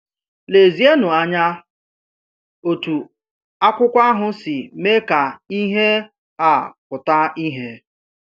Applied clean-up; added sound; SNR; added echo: none; none; none; none.